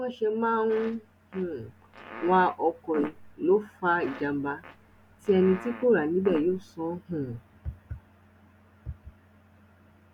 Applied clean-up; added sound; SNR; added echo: none; Fart; 14 dB; none.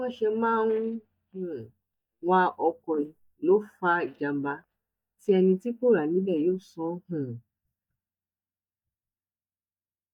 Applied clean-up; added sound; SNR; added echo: neural mask model DeepFilterNet 3.